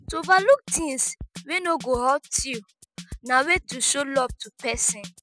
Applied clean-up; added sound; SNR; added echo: classical method spectral subtraction.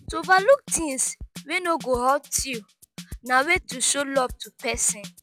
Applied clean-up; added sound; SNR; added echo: classical method log-MMSE.